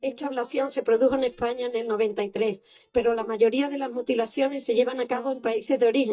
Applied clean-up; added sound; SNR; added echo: neural mask model DeepFilterNet 3.